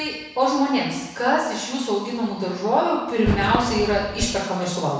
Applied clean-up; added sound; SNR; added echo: none; Fireworks; 10 dB; reverberation time 1.0 s.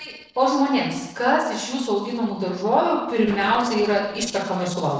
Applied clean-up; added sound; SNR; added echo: neural separator model SepFormer DNS4.